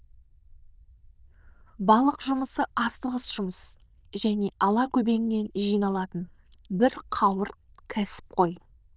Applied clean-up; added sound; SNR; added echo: neural diffusion model UNIVERSE++.